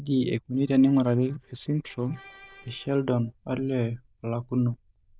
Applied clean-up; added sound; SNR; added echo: neural diffusion model UNIVERSE++.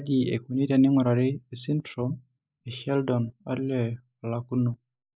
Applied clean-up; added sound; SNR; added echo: neural mask model Resemble Enhance denoiser.